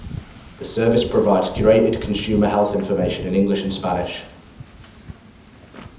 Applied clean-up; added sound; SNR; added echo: none; Wind / Ocean; 13 dB; reverberation time 0.7 s.